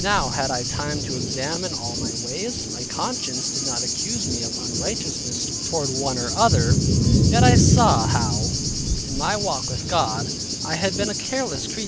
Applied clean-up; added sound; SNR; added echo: none; Thunder / Cricket; -4 dB; none.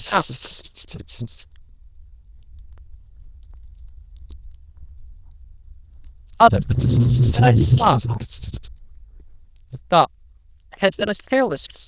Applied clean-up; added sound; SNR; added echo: neural diffusion model UNIVERSE++.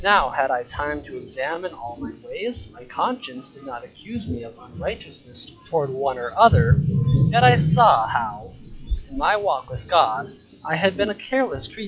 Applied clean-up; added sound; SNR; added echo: classical method log-MMSE.